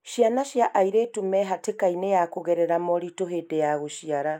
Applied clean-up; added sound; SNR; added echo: neural mask model Resemble Enhance denoiser.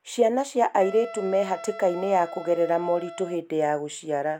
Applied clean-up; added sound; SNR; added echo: none; Wind instrument, woodwind instrument; 15 dB; none.